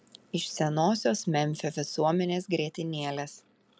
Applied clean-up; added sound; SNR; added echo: none; none; none; none.